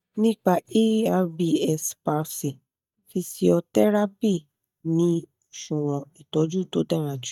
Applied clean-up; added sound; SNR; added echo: neural mask model DeepFilterNet 3.